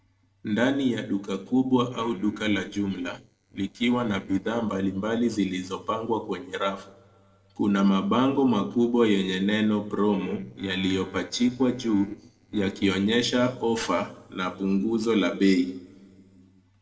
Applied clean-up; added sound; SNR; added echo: neural separator model SepFormer DNS4.